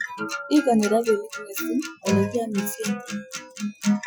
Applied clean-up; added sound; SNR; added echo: classical method Wiener filter.